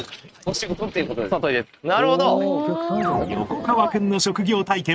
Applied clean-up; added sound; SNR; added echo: neural mask model RNNoise.